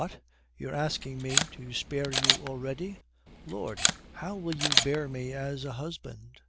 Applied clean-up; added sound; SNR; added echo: none; Camera; -3 dB; none.